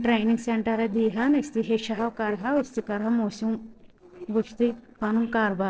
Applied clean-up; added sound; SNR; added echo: neural separator model SepFormer DNS4.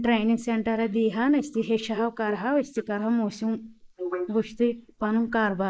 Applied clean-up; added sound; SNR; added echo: neural mask model Resemble Enhance denoiser.